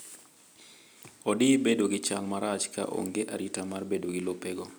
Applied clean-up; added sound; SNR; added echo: none; none; none; none.